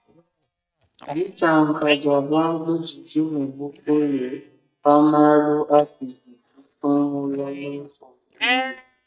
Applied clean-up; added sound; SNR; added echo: neural mask model DeepFilterNet 3.